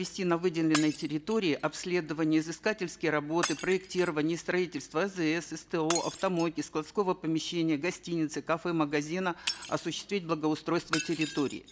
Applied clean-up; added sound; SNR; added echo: none; Shatter; 13 dB; none.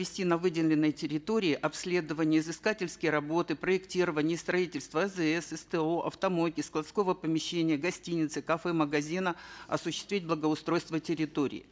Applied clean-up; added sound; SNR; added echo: none; none; none; none.